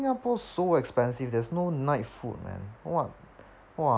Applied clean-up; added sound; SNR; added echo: none; none; none; none.